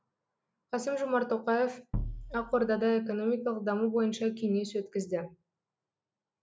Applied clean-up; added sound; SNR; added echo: none; Bass drum; 5 dB; none.